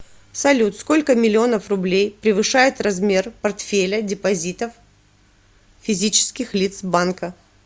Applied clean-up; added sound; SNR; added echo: none; none; none; none.